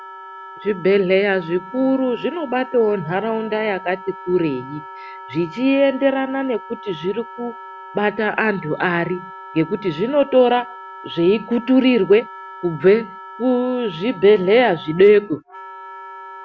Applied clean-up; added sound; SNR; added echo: none; Wind instrument, woodwind instrument; 17 dB; none.